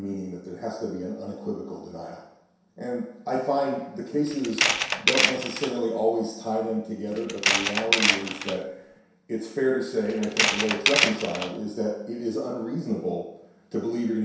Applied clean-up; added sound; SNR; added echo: none; Tools; -3 dB; reverberation time 0.7 s.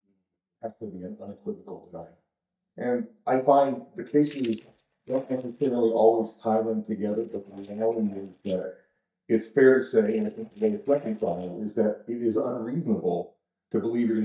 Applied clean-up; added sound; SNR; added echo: neural mask model DeepFilterNet 3.